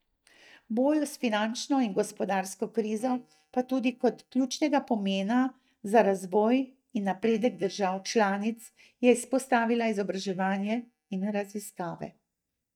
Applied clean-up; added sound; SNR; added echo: neural mask model DeepFilterNet 3.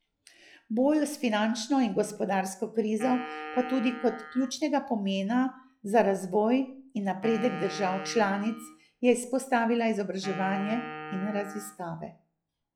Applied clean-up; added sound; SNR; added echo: classical method log-MMSE.